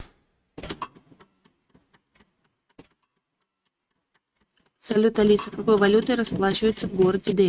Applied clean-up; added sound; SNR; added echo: neural mask model RNNoise.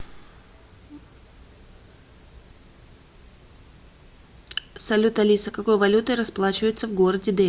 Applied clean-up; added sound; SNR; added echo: none; none; none; none.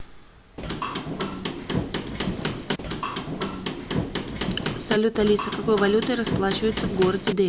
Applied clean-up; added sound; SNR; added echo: none; Hammer / Wood; 2 dB; none.